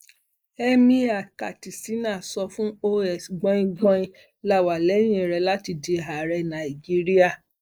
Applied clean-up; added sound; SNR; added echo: neural mask model Resemble Enhance denoiser.